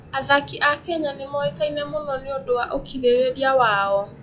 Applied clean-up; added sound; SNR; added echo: classical method log-MMSE.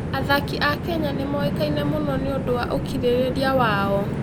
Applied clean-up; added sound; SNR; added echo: none; Train; 2 dB; none.